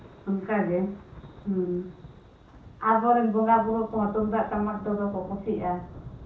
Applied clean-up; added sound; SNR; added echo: none; Thunder / Rain; 18 dB; reverberation time 0.6 s.